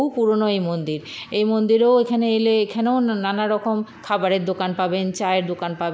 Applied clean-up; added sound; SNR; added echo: none; none; none; none.